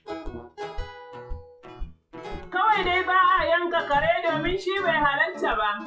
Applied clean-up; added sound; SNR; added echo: classical method WPE with log-MMSE.